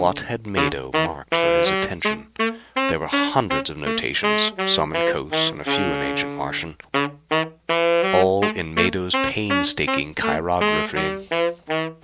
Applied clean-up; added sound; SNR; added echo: none; Wind instrument, woodwind instrument; -2 dB; none.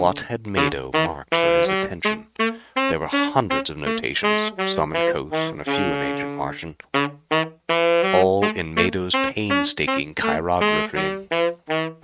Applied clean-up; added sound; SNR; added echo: neural mask model RNNoise.